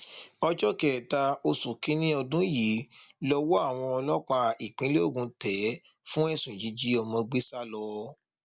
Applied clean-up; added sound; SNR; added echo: none; none; none; none.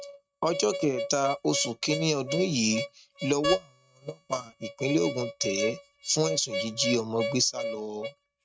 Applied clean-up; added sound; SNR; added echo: neural mask model RNNoise.